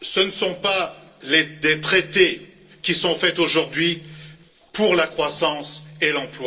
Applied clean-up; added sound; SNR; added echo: neural separator model SepFormer DNS4.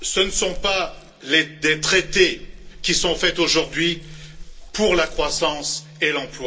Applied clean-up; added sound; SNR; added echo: none; Dog; 13 dB; reverberation time 0.2 s.